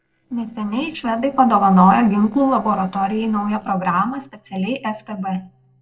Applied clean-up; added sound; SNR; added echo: neural separator model SepFormer DNS4.